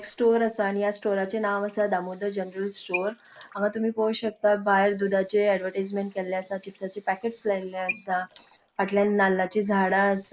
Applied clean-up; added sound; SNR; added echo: neural mask model Resemble Enhance denoiser.